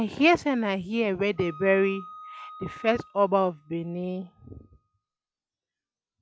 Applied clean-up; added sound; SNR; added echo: classical method log-MMSE.